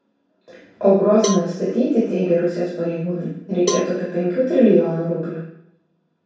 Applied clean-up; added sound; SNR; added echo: none; Cowbell; 12 dB; reverberation time 0.7 s.